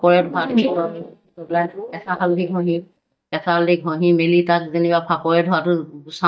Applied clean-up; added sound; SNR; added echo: neural mask model DeepFilterNet 3.